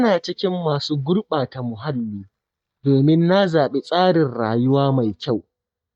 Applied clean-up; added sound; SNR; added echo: neural mask model DeepFilterNet 3.